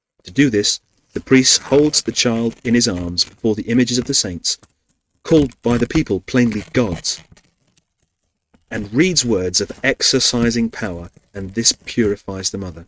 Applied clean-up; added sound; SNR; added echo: neural mask model RNNoise.